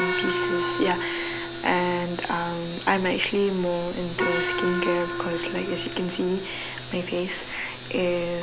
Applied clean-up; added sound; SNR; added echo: none; Gong; 5 dB; none.